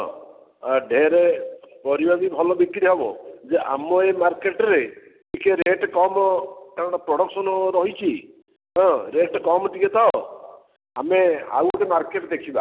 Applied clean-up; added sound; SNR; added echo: none; none; none; none.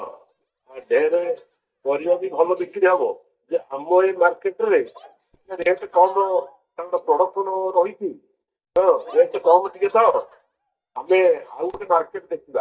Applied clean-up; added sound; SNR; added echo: neural mask model DeepFilterNet 3.